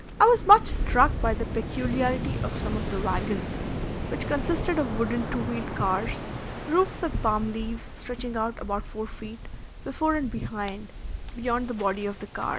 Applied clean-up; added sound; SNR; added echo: none; Waves, surf; 4 dB; none.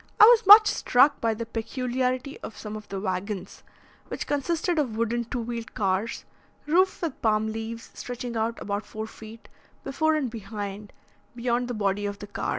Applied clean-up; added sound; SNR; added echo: none; none; none; none.